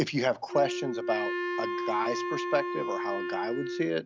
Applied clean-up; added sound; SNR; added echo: none; Wind instrument, woodwind instrument; 2 dB; none.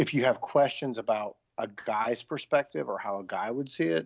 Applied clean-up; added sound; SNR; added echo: none; none; none; none.